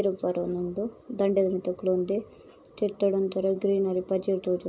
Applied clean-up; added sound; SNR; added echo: none; none; none; none.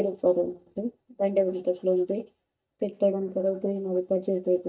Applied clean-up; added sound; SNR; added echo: neural mask model DeepFilterNet 3.